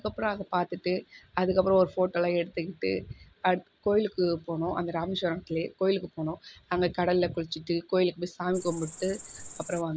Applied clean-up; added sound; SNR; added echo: none; Cricket; 14 dB; none.